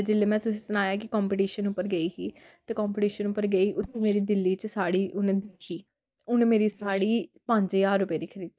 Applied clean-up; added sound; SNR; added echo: neural mask model DeepFilterNet 3.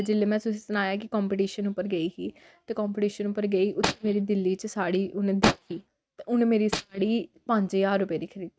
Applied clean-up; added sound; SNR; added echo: neural mask model RNNoise.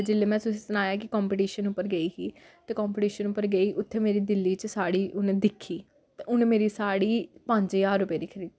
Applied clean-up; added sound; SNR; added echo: none; none; none; none.